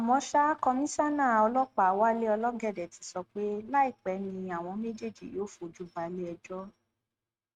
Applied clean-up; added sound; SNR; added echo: neural mask model RNNoise.